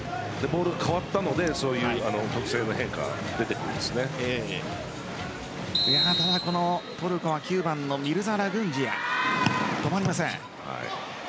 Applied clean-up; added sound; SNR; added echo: none; none; none; none.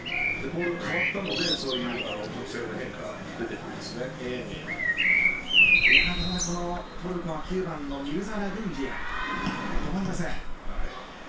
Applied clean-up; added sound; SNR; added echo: none; Bird vocalization, bird call, bird song; -4 dB; reverberation time 0.3 s.